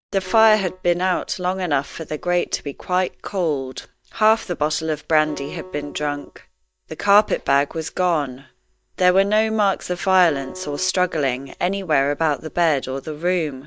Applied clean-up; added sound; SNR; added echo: neural mask model DeepFilterNet 3.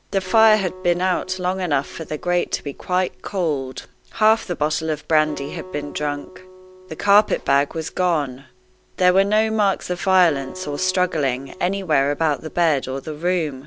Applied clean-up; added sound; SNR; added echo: none; Acoustic guitar; 20 dB; none.